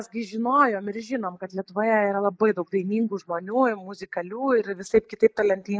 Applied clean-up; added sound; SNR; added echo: neural mask model Resemble Enhance denoiser.